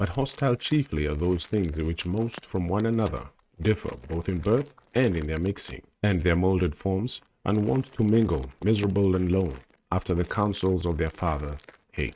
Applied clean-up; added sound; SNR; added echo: neural mask model RNNoise.